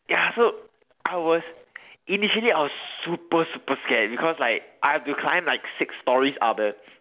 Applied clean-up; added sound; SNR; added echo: none; none; none; none.